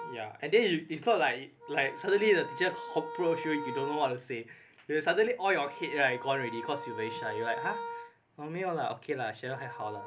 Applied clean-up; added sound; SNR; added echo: none; Wind instrument, woodwind instrument; 12 dB; none.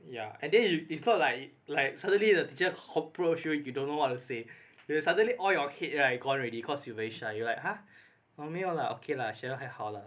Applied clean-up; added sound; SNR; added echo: none; none; none; none.